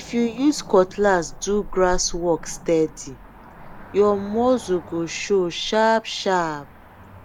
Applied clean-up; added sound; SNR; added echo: none; Cricket / Motor vehicle (road); 14 dB; none.